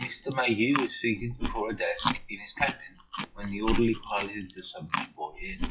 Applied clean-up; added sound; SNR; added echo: classical method WPE with log-MMSE.